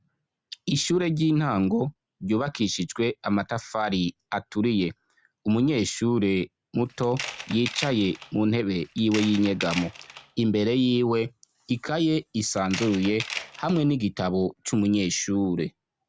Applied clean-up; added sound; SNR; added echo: none; Tools; 12 dB; none.